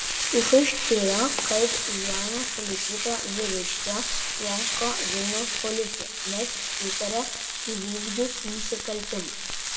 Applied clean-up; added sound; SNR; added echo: none; Frying (food); 0 dB; reverberation time 0.9 s.